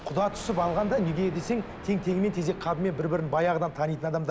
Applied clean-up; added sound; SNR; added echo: none; Thunder; 14 dB; none.